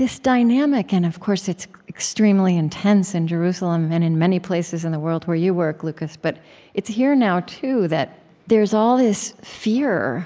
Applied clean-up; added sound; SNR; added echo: none; none; none; none.